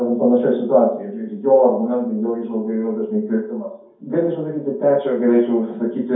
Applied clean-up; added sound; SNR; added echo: none; none; none; reverberation time 0.6 s.